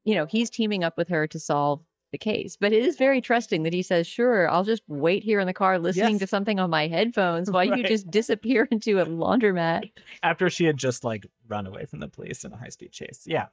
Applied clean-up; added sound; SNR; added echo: neural mask model DeepFilterNet 3.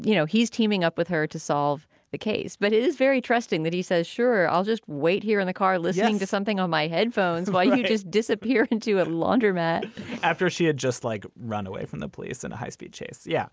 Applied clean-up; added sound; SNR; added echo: none; none; none; none.